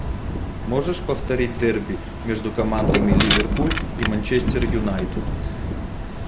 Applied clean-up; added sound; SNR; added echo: none; Thunder + Crushing; 0 dB; none.